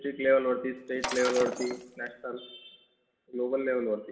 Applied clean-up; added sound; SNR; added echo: none; Shatter; 7 dB; reverberation time 0.9 s.